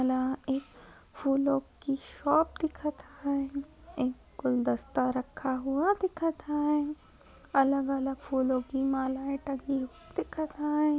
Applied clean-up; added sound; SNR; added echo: none; none; none; none.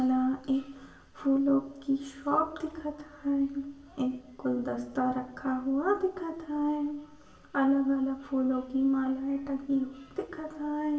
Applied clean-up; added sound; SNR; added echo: none; none; none; reverberation time 0.7 s.